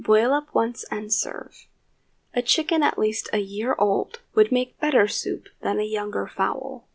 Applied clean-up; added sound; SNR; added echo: none; none; none; none.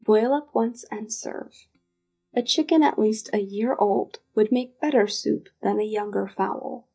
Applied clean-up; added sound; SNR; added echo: neural mask model DeepFilterNet 3.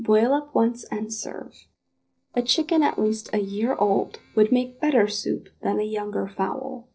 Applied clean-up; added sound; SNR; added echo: neural separator model SepFormer DNS4.